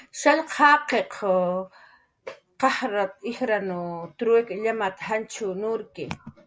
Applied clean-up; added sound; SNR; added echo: none; none; none; none.